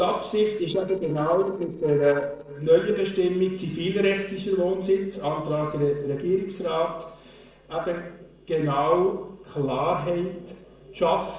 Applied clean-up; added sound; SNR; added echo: neural separator model SepFormer DNS4.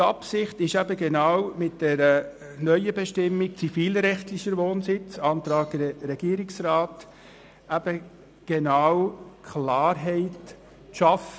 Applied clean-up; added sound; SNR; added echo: none; none; none; none.